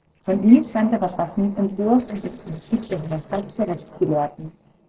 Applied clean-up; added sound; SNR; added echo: neural separator model SepFormer DNS4.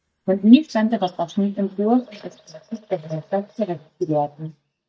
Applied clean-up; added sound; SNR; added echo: neural mask model DeepFilterNet 3.